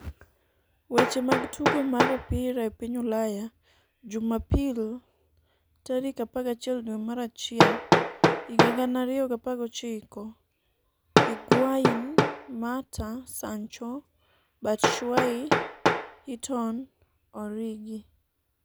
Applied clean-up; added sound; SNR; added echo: none; Hammer; -2 dB; none.